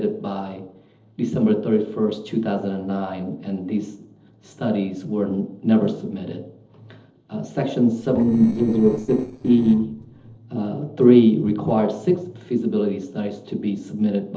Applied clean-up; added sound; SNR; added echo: neural separator model SepFormer DNS4.